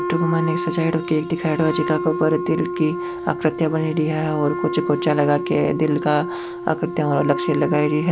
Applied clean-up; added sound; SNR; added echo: none; Wind instrument, woodwind instrument; 6 dB; none.